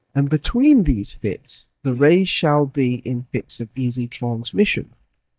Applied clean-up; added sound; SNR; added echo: neural mask model DeepFilterNet 3.